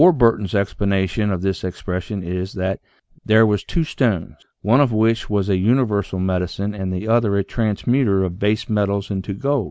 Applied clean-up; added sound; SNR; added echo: none; none; none; none.